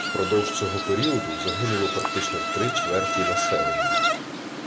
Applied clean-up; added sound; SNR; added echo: none; Insect; -2 dB; none.